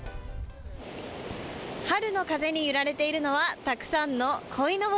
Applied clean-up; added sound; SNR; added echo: none; none; none; none.